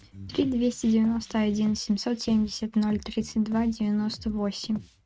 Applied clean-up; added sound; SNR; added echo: neural mask model RNNoise.